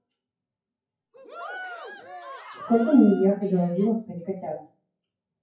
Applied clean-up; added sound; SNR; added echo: classical method WPE with log-MMSE.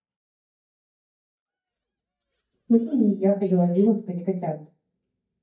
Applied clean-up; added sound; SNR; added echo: neural mask model DeepFilterNet 3.